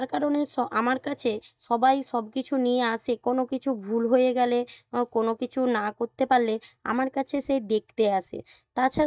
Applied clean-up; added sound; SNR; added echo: neural mask model DeepFilterNet 3.